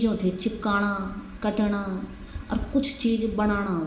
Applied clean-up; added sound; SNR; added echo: none; none; none; reverberation time 0.9 s.